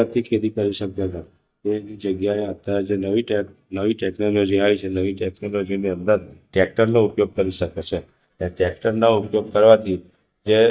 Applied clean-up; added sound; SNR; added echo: neural mask model DeepFilterNet 3.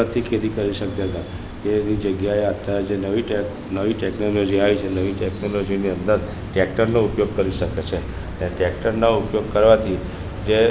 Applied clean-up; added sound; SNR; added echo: none; none; none; none.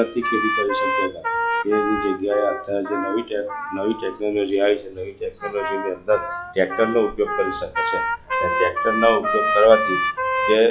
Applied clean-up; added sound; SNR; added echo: classical method log-MMSE.